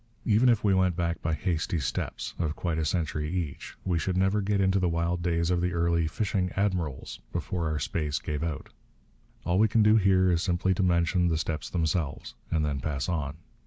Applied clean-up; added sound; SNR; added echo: none; none; none; none.